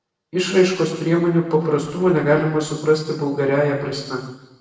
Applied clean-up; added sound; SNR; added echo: neural separator model SepFormer DNS4.